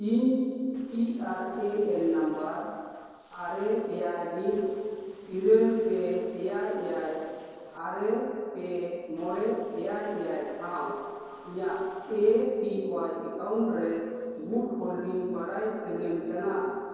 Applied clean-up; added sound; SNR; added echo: neural separator model SepFormer DNS4.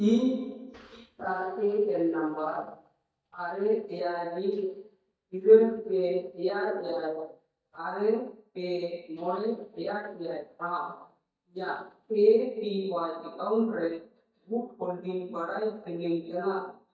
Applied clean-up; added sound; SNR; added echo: neural mask model DeepFilterNet 3.